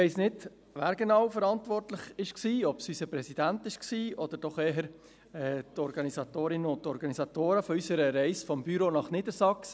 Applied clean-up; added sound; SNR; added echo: none; none; none; none.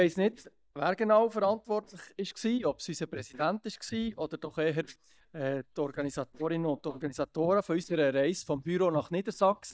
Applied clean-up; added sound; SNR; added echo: neural mask model DeepFilterNet 3.